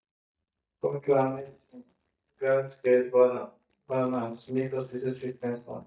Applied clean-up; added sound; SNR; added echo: neural mask model DeepFilterNet 3.